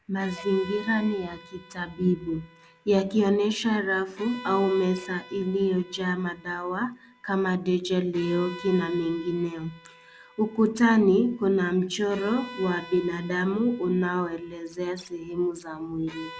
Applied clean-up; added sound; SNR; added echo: none; Bowed string instrument; 20 dB; none.